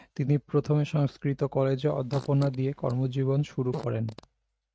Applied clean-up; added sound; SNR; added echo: neural mask model RNNoise.